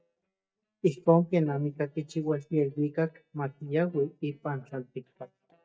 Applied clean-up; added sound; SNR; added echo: neural mask model DeepFilterNet 3.